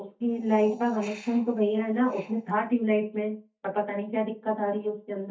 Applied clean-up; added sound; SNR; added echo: neural mask model DeepFilterNet 3.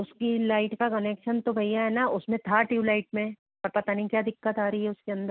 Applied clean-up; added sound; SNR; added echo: none; none; none; none.